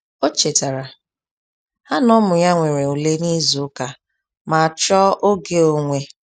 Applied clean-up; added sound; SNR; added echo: none; none; none; none.